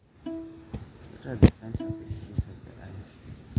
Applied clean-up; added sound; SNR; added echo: none; Bowed string instrument; 13 dB; none.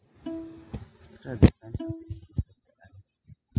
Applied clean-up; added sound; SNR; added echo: classical method spectral subtraction.